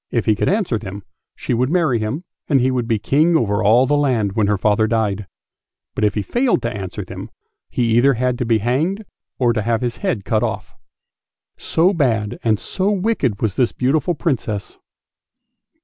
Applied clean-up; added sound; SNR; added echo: none; none; none; none.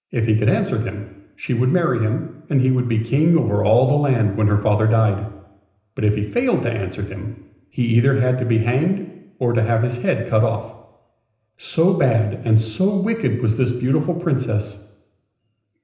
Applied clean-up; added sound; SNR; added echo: none; none; none; reverberation time 0.9 s.